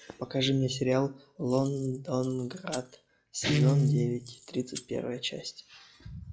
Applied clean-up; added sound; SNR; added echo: classical method log-MMSE.